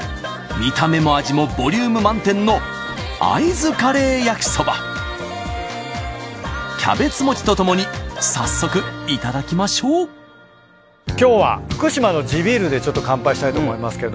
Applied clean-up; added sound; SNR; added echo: none; none; none; none.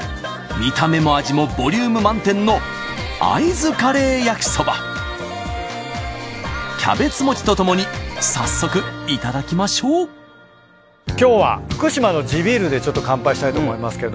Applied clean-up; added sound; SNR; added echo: none; Mechanisms; 18 dB; none.